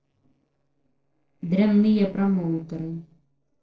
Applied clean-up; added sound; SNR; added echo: neural separator model SepFormer DNS4.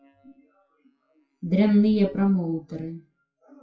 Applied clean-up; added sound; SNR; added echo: classical method WPE with log-MMSE.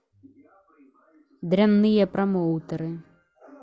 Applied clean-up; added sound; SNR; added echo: none; none; none; none.